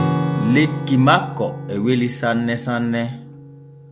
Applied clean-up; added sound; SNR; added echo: none; Acoustic guitar / Strum; 6 dB; none.